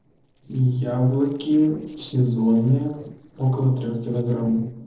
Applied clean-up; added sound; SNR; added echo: neural separator model SepFormer DNS4.